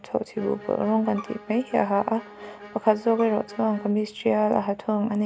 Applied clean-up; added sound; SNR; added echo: none; Bowed string instrument + Bowed string instrument; 17 dB; none.